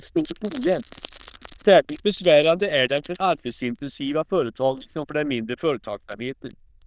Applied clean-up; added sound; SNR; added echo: neural diffusion model UNIVERSE++.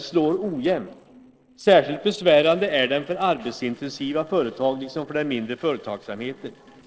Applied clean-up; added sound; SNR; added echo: neural separator model SepFormer DNS4.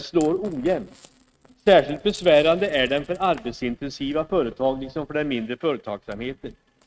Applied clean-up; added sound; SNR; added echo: neural mask model RNNoise.